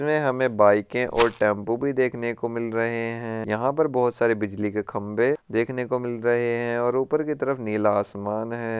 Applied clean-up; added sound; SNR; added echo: none; Rattle; 10 dB; none.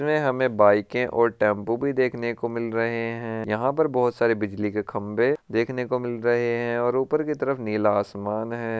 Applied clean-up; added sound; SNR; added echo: none; none; none; none.